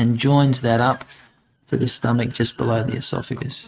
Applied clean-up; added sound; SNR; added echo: neural mask model RNNoise.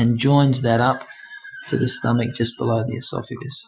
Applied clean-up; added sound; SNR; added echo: classical method Wiener filter.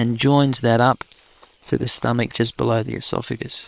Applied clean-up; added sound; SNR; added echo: neural separator model SepFormer WHAM!.